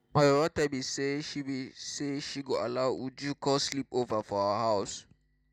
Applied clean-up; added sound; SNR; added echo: none; none; none; none.